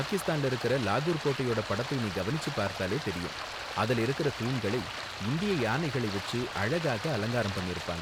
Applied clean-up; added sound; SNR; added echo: none; Stream; 7 dB; none.